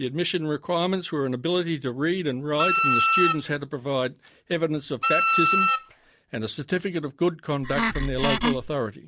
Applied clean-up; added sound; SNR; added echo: none; Wind instrument, woodwind instrument + Wood; -3 dB; none.